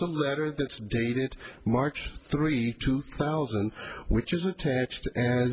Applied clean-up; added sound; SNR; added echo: none; none; none; none.